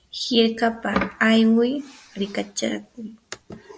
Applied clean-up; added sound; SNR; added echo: none; none; none; none.